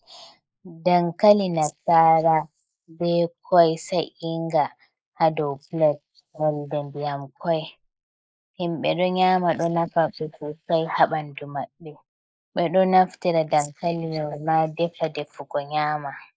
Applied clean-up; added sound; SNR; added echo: neural mask model Resemble Enhance denoiser.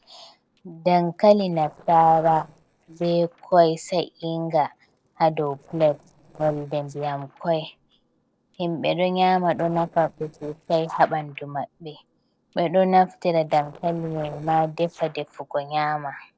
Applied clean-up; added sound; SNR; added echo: neural separator model SepFormer DNS4.